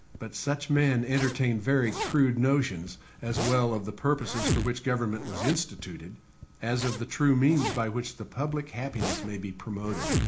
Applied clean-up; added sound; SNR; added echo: none; Zipper (clothing); 8 dB; reverberation time 0.4 s.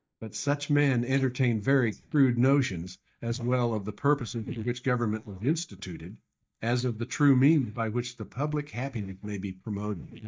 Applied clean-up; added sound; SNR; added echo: neural mask model DeepFilterNet 3.